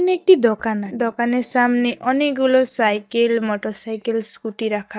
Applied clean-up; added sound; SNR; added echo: neural mask model DeepFilterNet 3.